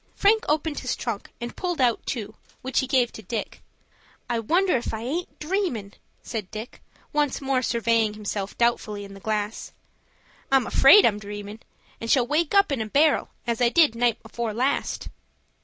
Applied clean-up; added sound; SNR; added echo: none; none; none; none.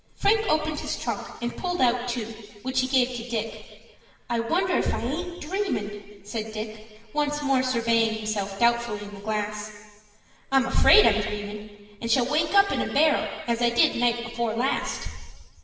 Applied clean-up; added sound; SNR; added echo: none; none; none; reverberation time 1.5 s.